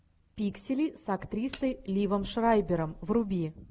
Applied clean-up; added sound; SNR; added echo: none; Cutlery, silverware; 15 dB; none.